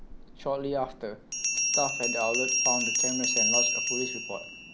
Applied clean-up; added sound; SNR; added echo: none; Bell; -4 dB; none.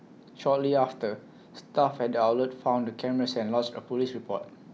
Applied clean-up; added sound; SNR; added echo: none; none; none; none.